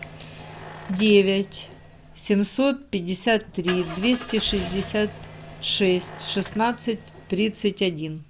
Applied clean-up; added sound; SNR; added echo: none; Engine starting / Car; 16 dB; none.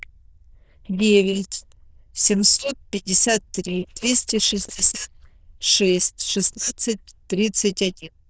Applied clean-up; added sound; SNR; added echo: neural diffusion model UNIVERSE++.